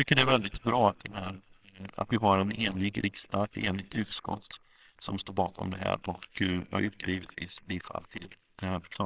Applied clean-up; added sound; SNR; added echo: neural separator model SepFormer WHAMR!.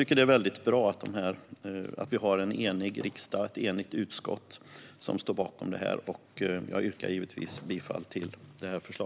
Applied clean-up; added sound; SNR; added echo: none; none; none; none.